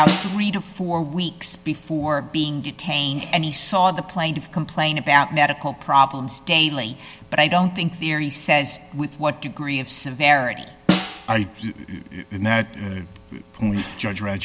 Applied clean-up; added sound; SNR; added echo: none; Snare drum; 3 dB; none.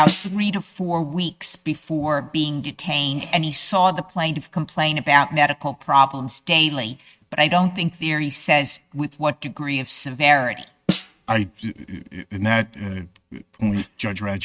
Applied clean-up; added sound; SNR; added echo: neural mask model RNNoise.